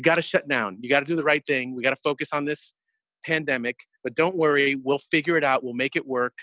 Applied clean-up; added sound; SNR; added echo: none; none; none; none.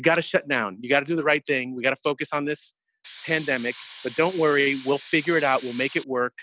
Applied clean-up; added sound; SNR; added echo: none; Hiss; 19 dB; none.